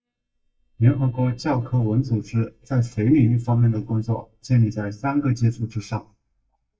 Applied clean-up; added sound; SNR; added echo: neural mask model DeepFilterNet 3.